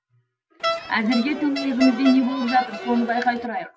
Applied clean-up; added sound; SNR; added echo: none; Crowd; 8 dB; none.